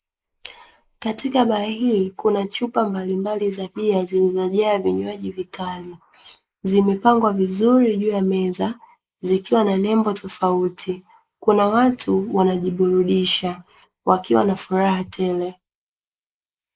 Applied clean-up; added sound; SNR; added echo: neural mask model Resemble Enhance denoiser.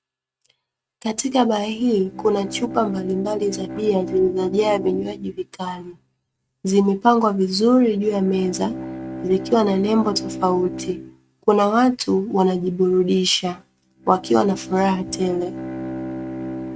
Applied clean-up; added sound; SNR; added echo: neural mask model RNNoise.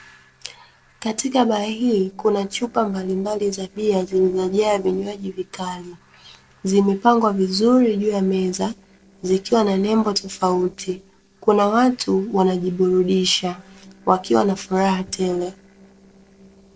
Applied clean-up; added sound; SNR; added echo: neural separator model SepFormer DNS4.